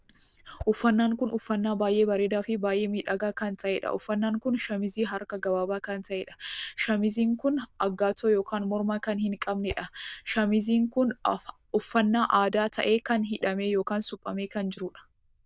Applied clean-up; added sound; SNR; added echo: neural diffusion model UNIVERSE++.